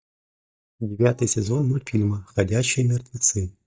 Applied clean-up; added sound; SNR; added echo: neural mask model DeepFilterNet 3.